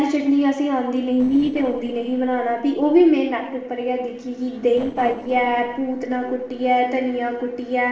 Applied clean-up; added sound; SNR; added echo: neural separator model SepFormer DNS4.